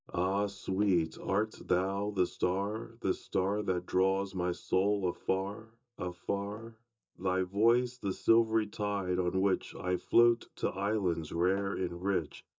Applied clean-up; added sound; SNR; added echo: neural mask model DeepFilterNet 3.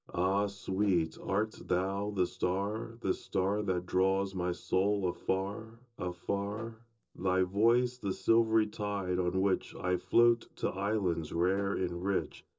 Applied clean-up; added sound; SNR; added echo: neural separator model SepFormer DNS4.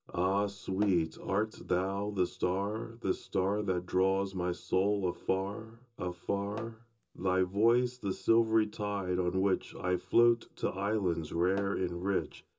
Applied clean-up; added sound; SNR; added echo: none; Tap / Hammer; 18 dB; reverberation time 0.2 s.